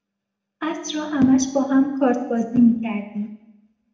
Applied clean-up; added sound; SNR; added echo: none; none; none; reverberation time 0.8 s.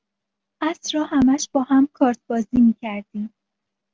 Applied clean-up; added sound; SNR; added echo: none; none; none; none.